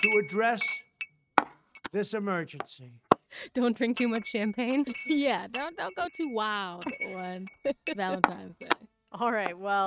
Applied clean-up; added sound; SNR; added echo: neural mask model RNNoise.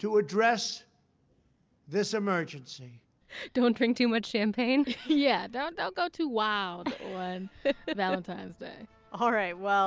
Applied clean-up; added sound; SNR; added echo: none; none; none; none.